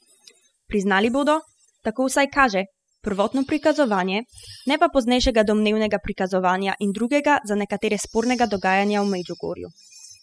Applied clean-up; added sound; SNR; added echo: classical method spectral subtraction.